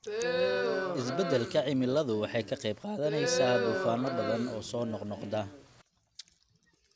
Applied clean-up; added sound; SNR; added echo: none; Crowd; 1 dB; none.